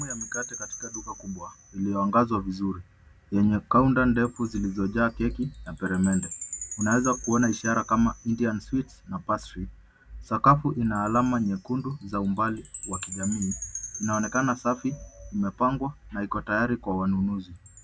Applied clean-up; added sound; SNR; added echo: none; Chime; 15 dB; none.